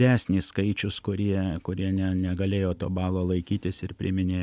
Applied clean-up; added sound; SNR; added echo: none; none; none; none.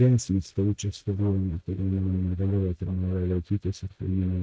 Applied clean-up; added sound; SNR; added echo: neural mask model DeepFilterNet 3.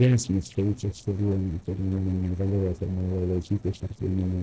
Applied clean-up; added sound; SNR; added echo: neural separator model SepFormer DNS4.